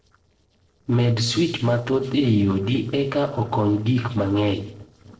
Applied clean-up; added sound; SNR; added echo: neural separator model SepFormer DNS4.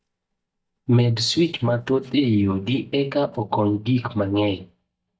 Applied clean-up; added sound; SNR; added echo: neural mask model DeepFilterNet 3.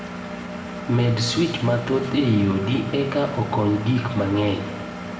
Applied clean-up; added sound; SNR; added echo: none; Engine; 9 dB; reverberation time 1.6 s.